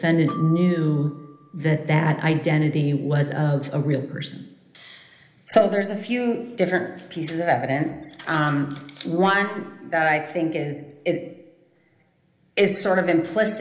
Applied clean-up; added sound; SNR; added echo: none; Glockenspiel; 14 dB; reverberation time 0.8 s.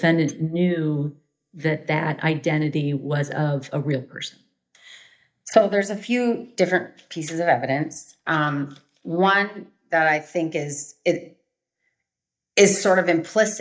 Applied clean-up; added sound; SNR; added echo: neural mask model DeepFilterNet 3.